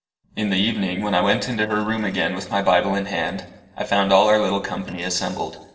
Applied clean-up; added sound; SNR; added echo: neural separator model SepFormer DNS4.